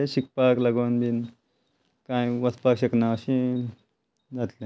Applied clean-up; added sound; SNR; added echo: none; none; none; none.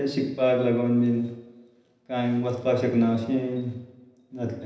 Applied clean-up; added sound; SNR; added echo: none; none; none; reverberation time 0.9 s.